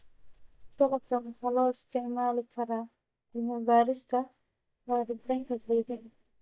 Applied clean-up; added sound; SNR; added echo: neural mask model DeepFilterNet 3.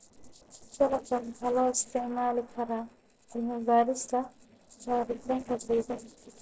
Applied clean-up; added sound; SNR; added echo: neural separator model SepFormer DNS4.